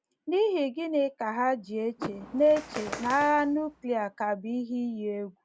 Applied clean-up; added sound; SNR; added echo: none; Bird + Door / Car; 13 dB; none.